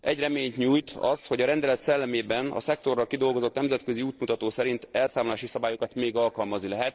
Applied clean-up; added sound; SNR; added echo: neural separator model SepFormer DNS4.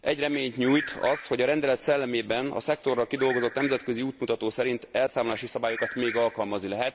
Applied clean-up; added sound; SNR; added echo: none; Bird vocalization, bird call, bird song; 14 dB; none.